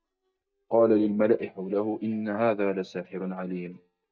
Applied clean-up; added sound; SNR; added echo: neural mask model DeepFilterNet 3.